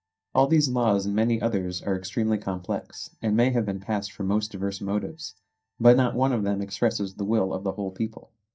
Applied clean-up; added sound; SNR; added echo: neural mask model DeepFilterNet 3.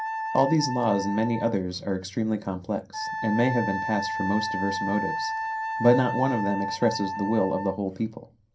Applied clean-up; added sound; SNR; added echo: none; Wind instrument, woodwind instrument; 6 dB; reverberation time 0.3 s.